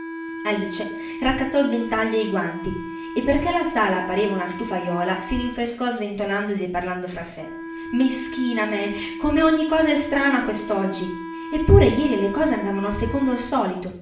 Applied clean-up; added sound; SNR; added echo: none; Wind instrument, woodwind instrument; 11 dB; reverberation time 0.5 s.